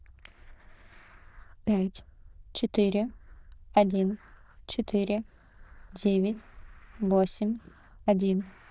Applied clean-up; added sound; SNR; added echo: neural diffusion model UNIVERSE++.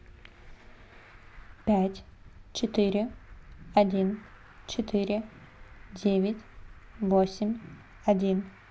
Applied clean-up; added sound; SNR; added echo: none; Traffic noise, roadway noise; 20 dB; none.